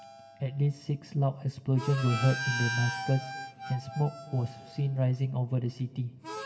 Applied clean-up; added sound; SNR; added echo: none; Harmonica; 10 dB; reverberation time 2.4 s.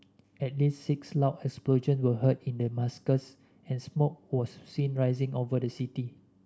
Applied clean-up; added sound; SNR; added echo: none; none; none; none.